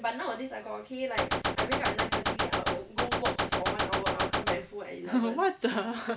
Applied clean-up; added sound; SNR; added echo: none; Gunshot, gunfire; -3 dB; none.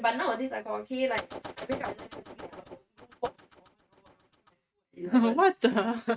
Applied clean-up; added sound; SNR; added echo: neural mask model RNNoise.